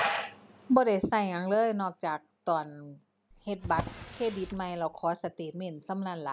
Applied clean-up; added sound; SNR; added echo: none; Drawer open or close; 11 dB; none.